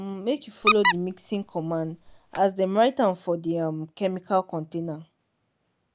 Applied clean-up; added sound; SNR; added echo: none; Squeak; -3 dB; none.